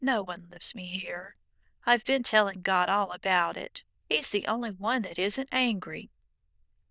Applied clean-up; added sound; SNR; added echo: neural diffusion model UNIVERSE++.